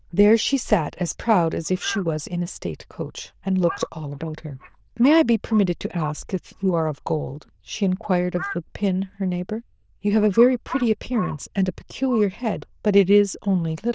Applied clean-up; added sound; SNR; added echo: neural diffusion model UNIVERSE++.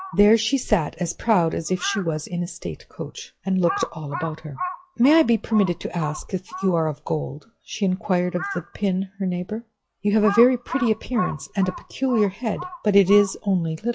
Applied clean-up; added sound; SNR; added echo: classical method log-MMSE.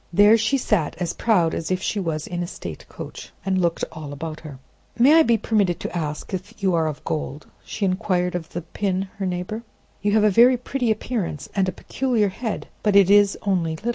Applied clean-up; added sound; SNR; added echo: none; none; none; none.